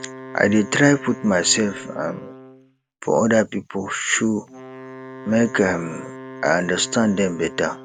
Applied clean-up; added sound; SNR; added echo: none; Wind instrument, woodwind instrument; 16 dB; none.